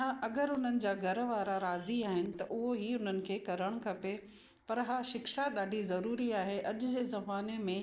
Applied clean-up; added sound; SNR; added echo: neural separator model SepFormer DNS4.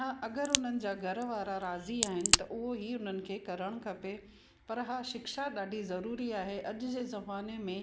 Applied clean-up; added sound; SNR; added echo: none; Crack; -3 dB; none.